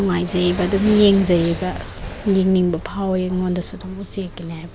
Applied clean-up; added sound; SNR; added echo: none; none; none; none.